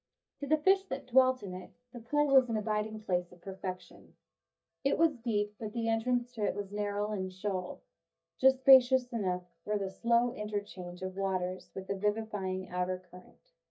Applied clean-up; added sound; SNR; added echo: neural mask model DeepFilterNet 3.